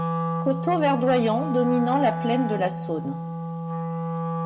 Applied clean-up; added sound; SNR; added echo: none; Wind instrument, woodwind instrument; 3 dB; reverberation time 1.2 s.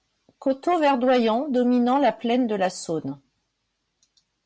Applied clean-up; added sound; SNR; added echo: none; none; none; none.